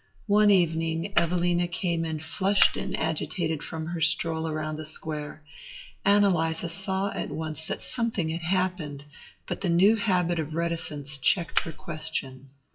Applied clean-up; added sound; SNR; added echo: classical method WPE with log-MMSE.